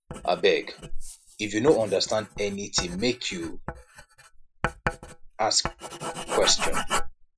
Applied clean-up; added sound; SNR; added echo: classical method Wiener filter.